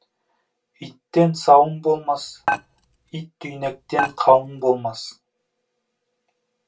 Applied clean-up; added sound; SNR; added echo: none; Dishes, pots, and pans; 7 dB; reverberation time 0.2 s.